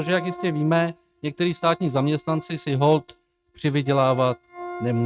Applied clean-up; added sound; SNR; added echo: neural mask model RNNoise.